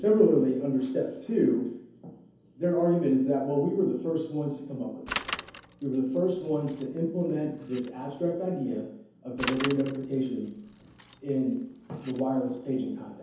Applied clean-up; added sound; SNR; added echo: none; Bicycle; 11 dB; reverberation time 0.7 s.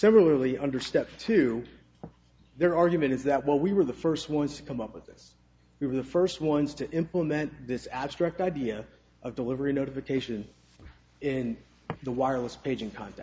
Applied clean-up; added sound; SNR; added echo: none; none; none; none.